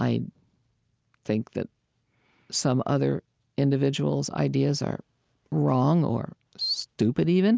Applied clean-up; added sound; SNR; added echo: none; none; none; none.